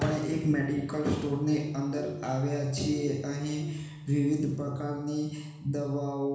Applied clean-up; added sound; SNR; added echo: none; Bird; 19 dB; reverberation time 1.1 s.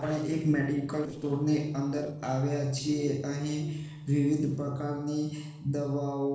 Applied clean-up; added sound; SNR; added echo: neural separator model SepFormer DNS4.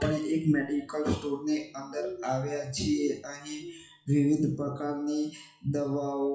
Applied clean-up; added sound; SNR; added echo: classical method WPE with log-MMSE.